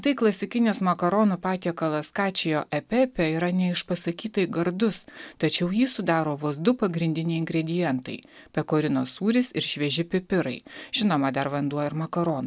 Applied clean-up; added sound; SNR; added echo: none; none; none; none.